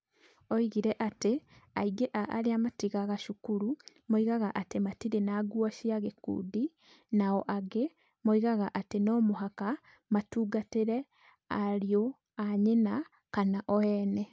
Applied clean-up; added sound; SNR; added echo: none; none; none; none.